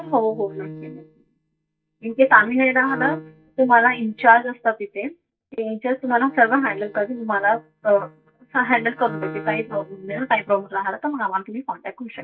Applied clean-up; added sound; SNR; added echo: neural mask model DeepFilterNet 3.